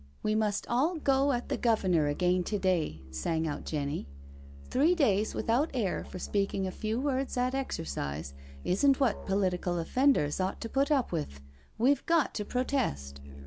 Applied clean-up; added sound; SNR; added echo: none; Musical instrument; 15 dB; none.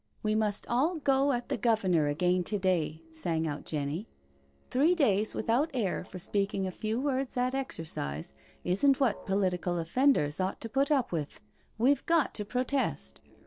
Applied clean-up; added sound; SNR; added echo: neural separator model SepFormer DNS4.